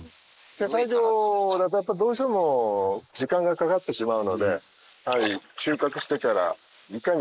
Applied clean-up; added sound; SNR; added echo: neural mask model Resemble Enhance denoiser.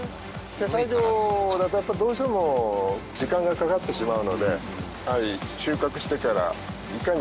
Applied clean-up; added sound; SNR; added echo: none; none; none; none.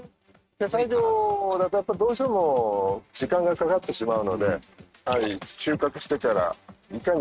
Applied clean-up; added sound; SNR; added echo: neural mask model RNNoise.